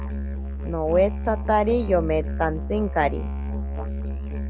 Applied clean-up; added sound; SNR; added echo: none; Musical instrument; 3 dB; none.